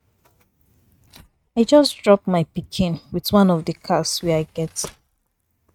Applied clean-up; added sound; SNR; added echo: neural mask model RNNoise.